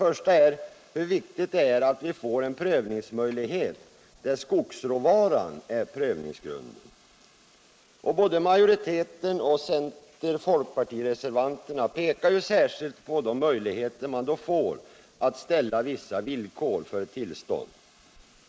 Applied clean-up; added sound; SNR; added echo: neural mask model Resemble Enhance denoiser.